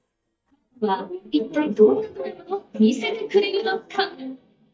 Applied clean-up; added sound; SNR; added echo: neural mask model DeepFilterNet 3.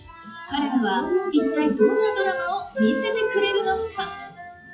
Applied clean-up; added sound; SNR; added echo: classical method WPE with log-MMSE.